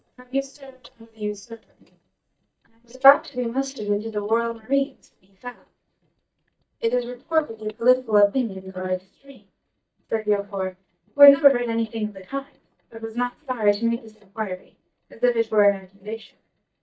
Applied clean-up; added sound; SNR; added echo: neural mask model DeepFilterNet 3.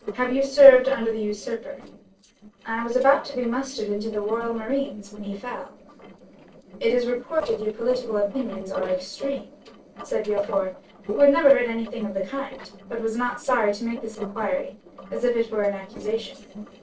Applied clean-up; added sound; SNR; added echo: neural separator model SepFormer DNS4.